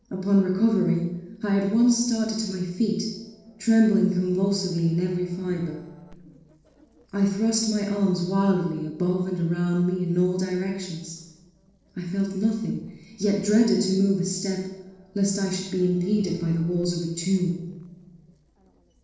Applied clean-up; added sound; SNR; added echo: neural separator model SepFormer DNS4.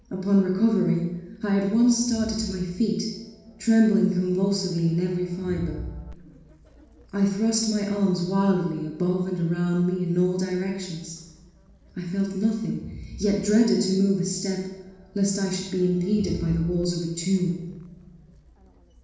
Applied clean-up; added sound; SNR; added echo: none; Crowd; 19 dB; reverberation time 1.1 s.